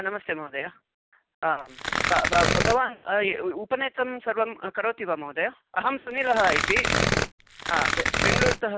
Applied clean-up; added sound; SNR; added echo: none; Tearing; -2 dB; none.